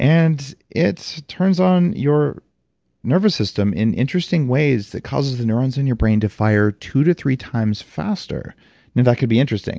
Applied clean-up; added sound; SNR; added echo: none; none; none; none.